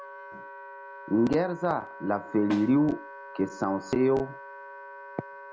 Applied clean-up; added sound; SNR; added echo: none; Snare drum + Wind instrument, woodwind instrument; 14 dB; none.